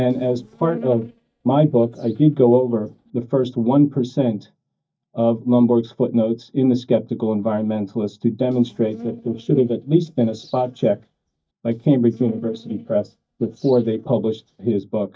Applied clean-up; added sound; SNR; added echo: neural mask model DeepFilterNet 3.